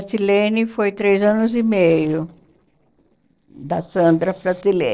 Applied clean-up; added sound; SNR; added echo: neural separator model SepFormer DNS4.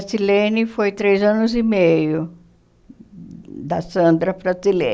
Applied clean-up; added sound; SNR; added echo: none; none; none; none.